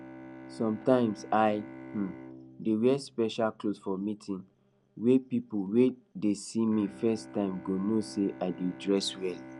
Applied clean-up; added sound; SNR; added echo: none; Bowed string instrument; 18 dB; none.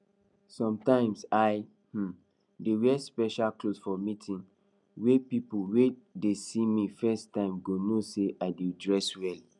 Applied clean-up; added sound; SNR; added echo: none; none; none; none.